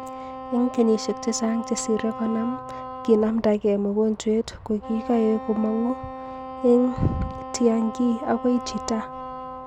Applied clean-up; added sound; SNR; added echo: none; Wind instrument, woodwind instrument; 12 dB; none.